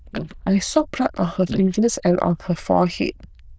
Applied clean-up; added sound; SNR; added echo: neural diffusion model UNIVERSE++.